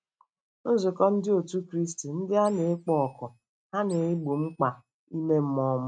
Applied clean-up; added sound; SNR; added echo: neural mask model RNNoise.